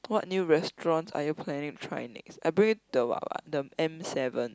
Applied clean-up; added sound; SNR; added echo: none; none; none; none.